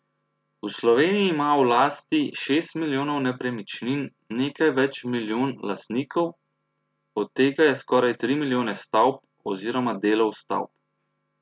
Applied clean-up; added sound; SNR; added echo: none; none; none; none.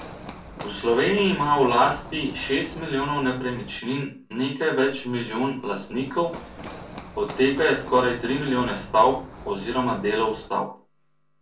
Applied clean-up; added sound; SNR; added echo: none; Run; 16 dB; reverberation time 0.3 s.